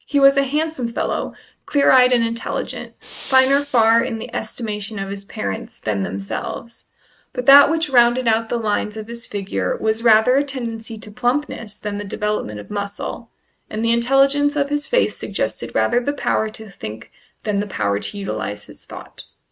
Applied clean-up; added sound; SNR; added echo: neural mask model RNNoise.